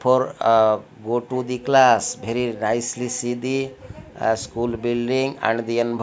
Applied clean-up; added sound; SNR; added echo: none; none; none; none.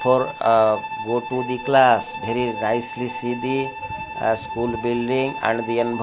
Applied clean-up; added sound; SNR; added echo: none; Bowed string instrument; 10 dB; none.